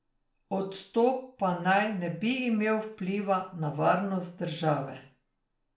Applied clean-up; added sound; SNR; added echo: none; none; none; reverberation time 0.4 s.